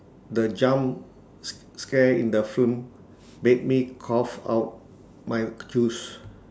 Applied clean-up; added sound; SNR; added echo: none; none; none; none.